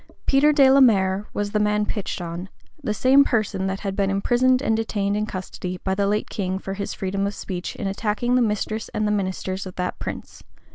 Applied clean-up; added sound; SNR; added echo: none; none; none; none.